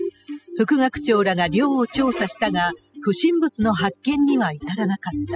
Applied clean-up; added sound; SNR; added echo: classical method spectral subtraction.